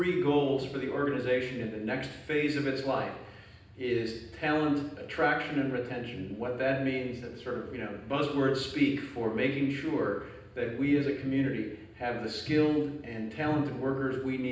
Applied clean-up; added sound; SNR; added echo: none; none; none; reverberation time 0.9 s.